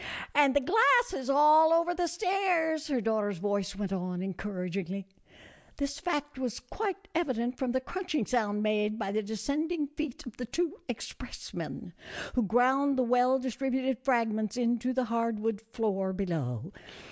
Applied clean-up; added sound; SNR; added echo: none; none; none; none.